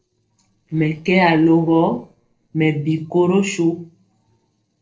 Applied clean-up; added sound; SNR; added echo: neural separator model SepFormer DNS4.